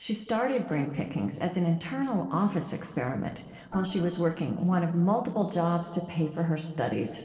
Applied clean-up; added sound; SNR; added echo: neural separator model SepFormer DNS4.